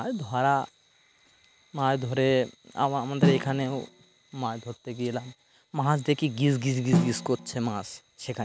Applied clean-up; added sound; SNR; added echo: none; Snare drum; 0 dB; none.